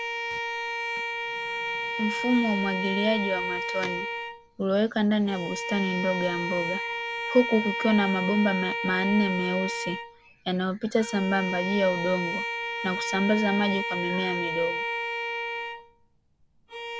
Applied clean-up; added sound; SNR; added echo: none; Bowed string instrument; 4 dB; none.